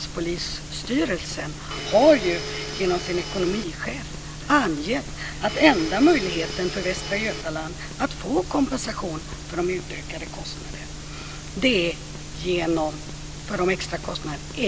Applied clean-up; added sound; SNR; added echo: none; Domestic sounds, home sounds; 9 dB; none.